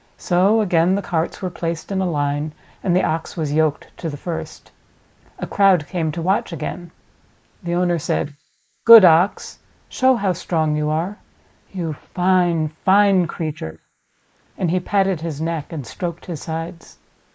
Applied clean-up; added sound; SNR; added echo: neural mask model Resemble Enhance denoiser.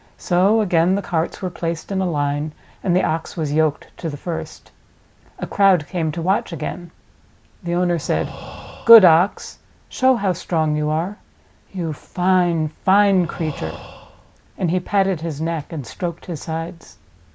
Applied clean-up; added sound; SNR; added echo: none; Breathing; 17 dB; none.